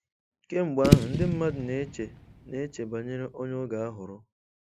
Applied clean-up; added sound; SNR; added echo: none; Fireworks / Boom; -2 dB; none.